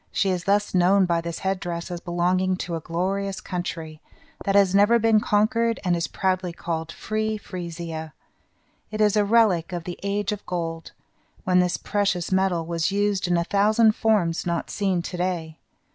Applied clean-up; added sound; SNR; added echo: none; none; none; none.